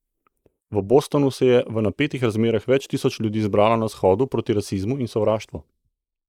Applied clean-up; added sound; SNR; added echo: neural mask model Resemble Enhance denoiser.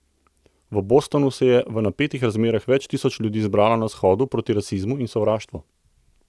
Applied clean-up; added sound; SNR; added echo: none; none; none; none.